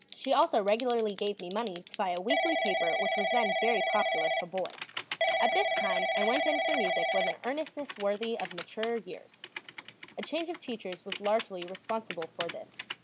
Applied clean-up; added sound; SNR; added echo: none; Telephone / Typing; 0 dB; none.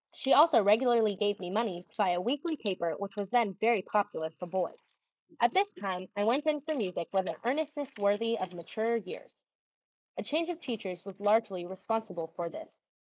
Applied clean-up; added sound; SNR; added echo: neural mask model Resemble Enhance denoiser.